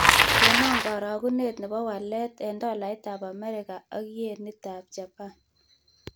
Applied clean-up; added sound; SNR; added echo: none; Bicycle; -4 dB; none.